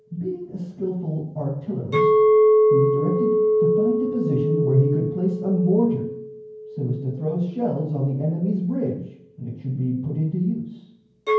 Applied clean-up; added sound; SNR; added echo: none; Chink, clink; -1 dB; reverberation time 0.9 s.